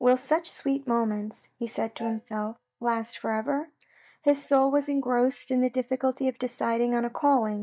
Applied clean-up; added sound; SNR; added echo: neural mask model DeepFilterNet 3.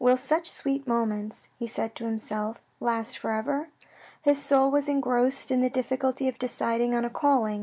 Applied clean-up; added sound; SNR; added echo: none; none; none; none.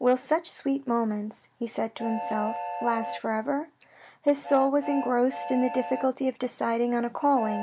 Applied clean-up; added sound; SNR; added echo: none; Train; 11 dB; none.